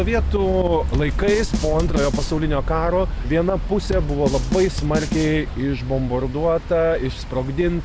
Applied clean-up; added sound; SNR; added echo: none; Drum kit; 8 dB; none.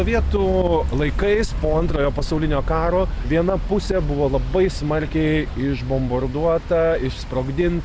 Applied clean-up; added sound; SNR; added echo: none; none; none; none.